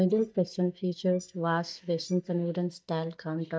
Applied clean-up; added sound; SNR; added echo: neural mask model DeepFilterNet 3.